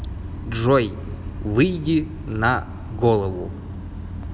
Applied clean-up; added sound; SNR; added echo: none; none; none; none.